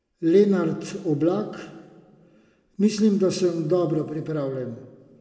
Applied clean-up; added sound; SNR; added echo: none; none; none; reverberation time 1.1 s.